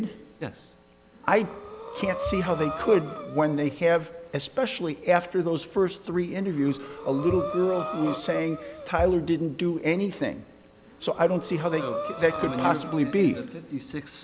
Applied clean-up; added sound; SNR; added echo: none; Breathing; 10 dB; none.